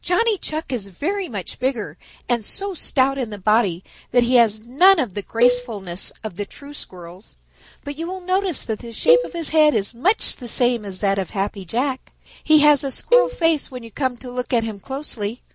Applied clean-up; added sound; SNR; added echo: none; Cowbell; 2 dB; none.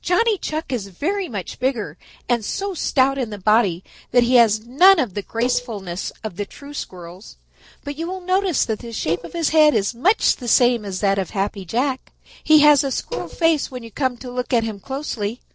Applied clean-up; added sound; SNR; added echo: neural separator model SepFormer DNS4.